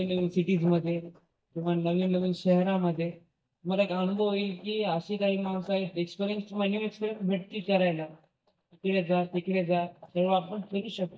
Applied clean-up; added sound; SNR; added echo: neural mask model DeepFilterNet 3.